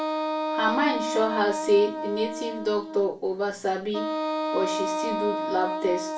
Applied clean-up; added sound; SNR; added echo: none; Wind instrument, woodwind instrument; 3 dB; reverberation time 0.3 s.